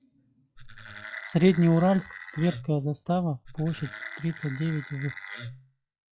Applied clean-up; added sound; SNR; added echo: classical method log-MMSE.